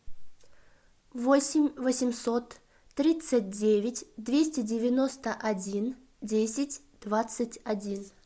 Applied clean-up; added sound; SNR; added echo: none; none; none; none.